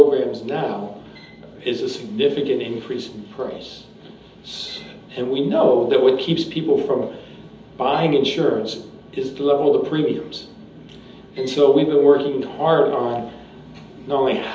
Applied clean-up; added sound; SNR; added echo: none; none; none; reverberation time 1.2 s.